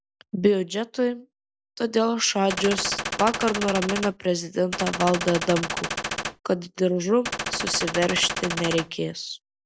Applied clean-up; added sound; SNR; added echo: none; Gunshot, gunfire; 5 dB; none.